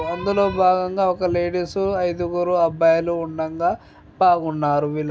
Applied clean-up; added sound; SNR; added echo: none; none; none; none.